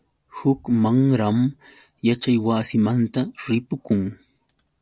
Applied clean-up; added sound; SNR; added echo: none; none; none; none.